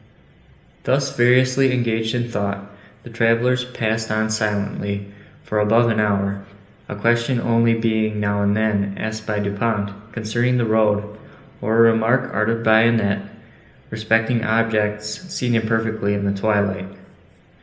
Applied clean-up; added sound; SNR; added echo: none; none; none; reverberation time 0.8 s.